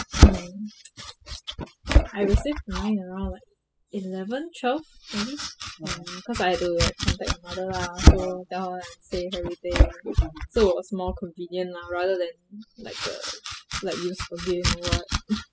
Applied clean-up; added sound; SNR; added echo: classical method spectral subtraction.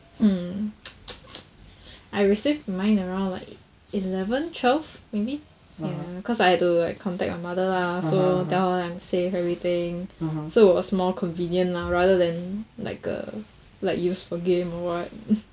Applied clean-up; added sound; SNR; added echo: none; none; none; none.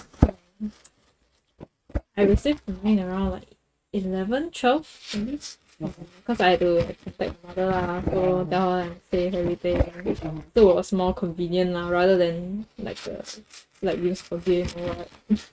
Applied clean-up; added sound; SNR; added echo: neural mask model RNNoise.